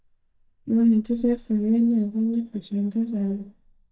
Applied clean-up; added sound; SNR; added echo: neural mask model DeepFilterNet 3.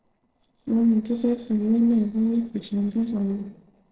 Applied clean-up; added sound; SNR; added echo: neural separator model SepFormer DNS4.